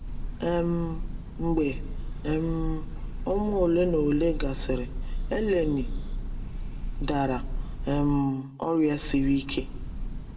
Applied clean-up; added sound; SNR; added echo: none; Bird / Breathing; 4 dB; reverberation time 1.0 s.